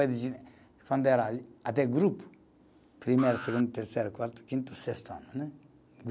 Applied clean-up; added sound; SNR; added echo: none; Alarm; 14 dB; none.